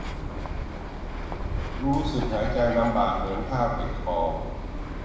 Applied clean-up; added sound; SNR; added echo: none; Bird; 3 dB; reverberation time 1.0 s.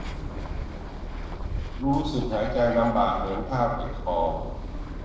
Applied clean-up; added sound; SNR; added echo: neural separator model SepFormer DNS4.